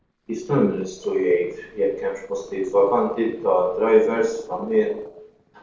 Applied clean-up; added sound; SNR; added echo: neural separator model SepFormer DNS4.